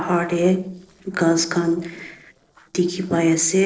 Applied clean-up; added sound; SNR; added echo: neural separator model SepFormer DNS4.